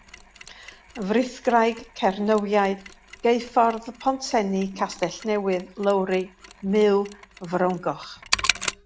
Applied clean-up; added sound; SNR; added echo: none; Mechanisms; 12 dB; none.